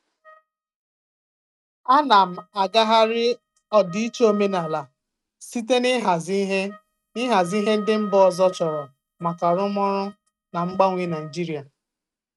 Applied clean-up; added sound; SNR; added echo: neural mask model RNNoise.